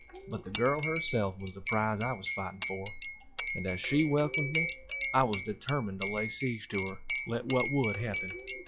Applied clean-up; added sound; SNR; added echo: classical method log-MMSE.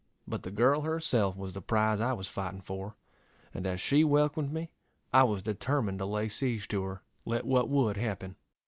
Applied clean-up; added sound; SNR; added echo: none; none; none; none.